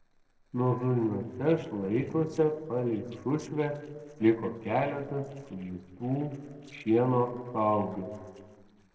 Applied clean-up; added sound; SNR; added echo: neural separator model SepFormer DNS4.